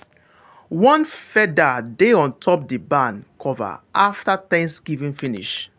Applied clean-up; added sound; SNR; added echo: none; none; none; none.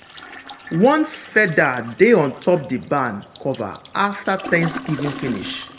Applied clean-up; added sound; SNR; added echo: none; Toilet flush; 15 dB; reverberation time 1.1 s.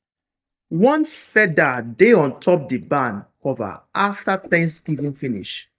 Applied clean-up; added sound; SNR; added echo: neural mask model DeepFilterNet 3.